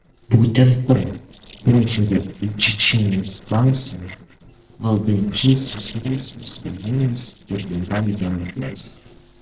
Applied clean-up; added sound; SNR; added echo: neural separator model SepFormer DNS4.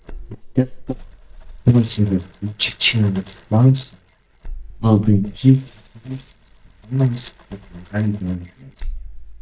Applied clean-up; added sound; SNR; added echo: neural mask model DeepFilterNet 3.